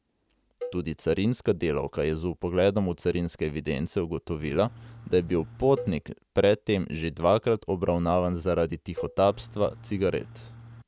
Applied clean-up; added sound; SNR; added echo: none; Engine / Truck + Cowbell; 17 dB; none.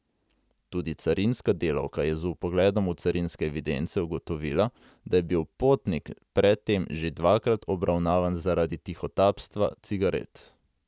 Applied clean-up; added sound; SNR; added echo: none; none; none; none.